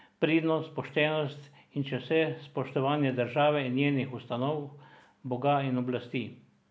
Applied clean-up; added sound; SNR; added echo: none; none; none; none.